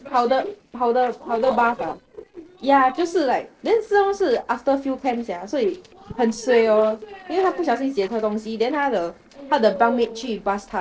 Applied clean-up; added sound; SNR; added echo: neural separator model SepFormer DNS4.